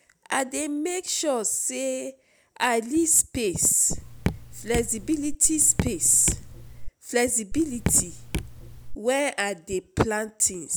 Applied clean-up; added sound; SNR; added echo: none; Raindrop / Drip; 6 dB; none.